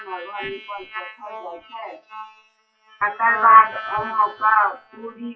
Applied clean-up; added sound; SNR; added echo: classical method WPE with log-MMSE.